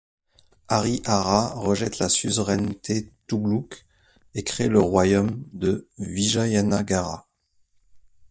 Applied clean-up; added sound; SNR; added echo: neural mask model DeepFilterNet 3.